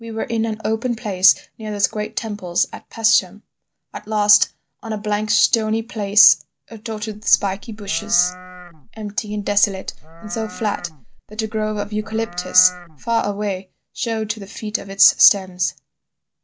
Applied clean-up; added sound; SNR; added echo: none; Livestock, farm animals, working animals; 14 dB; none.